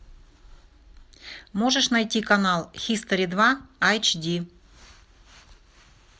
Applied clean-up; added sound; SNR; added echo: none; none; none; none.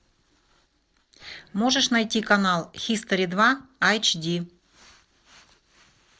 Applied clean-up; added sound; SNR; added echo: neural separator model SepFormer DNS4.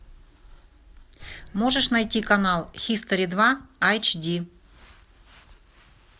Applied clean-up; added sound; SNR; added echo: none; Bird; 16 dB; none.